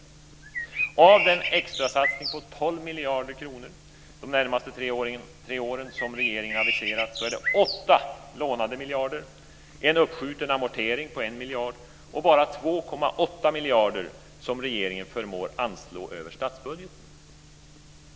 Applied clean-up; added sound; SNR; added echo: none; Bird; 3 dB; none.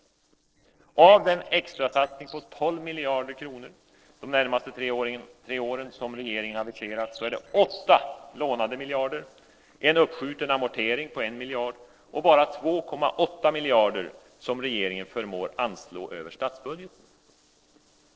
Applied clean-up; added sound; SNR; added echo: neural separator model SepFormer DNS4.